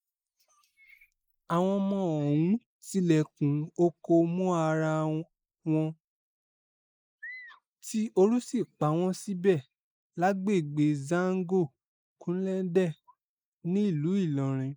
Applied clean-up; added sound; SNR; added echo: neural mask model Resemble Enhance denoiser.